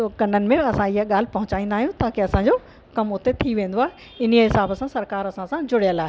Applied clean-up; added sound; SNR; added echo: none; none; none; none.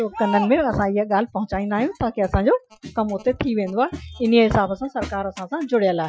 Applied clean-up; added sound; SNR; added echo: classical method Wiener filter.